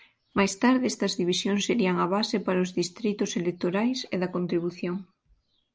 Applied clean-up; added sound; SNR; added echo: none; none; none; none.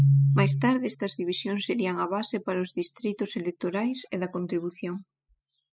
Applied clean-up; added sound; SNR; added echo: classical method spectral subtraction.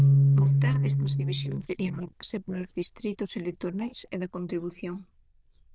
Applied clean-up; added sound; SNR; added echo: neural diffusion model UNIVERSE++.